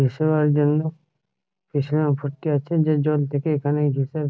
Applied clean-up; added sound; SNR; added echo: none; none; none; none.